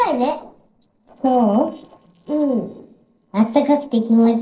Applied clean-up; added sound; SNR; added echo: neural separator model SepFormer DNS4.